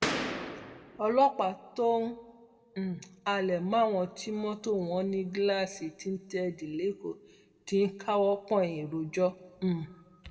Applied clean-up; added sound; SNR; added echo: none; Boom; 3 dB; reverberation time 0.8 s.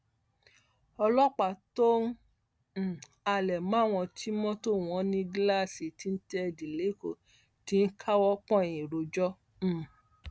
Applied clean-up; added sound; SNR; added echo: none; none; none; none.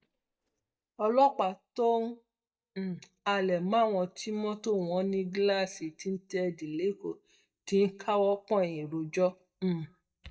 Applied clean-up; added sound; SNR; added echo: neural mask model DeepFilterNet 3.